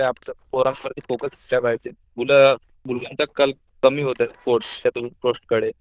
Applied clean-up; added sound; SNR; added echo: neural diffusion model UNIVERSE++.